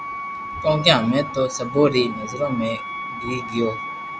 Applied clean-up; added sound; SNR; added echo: none; Wind instrument, woodwind instrument; 9 dB; none.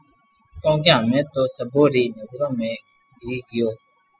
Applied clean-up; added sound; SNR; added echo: classical method spectral subtraction.